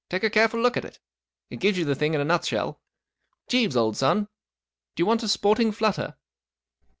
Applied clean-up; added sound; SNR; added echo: none; none; none; none.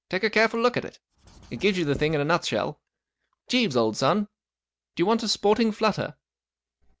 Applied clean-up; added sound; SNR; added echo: none; Writing; 19 dB; none.